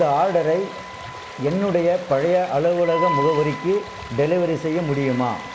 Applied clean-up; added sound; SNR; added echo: none; Stream + Wind instrument, woodwind instrument; 10 dB; none.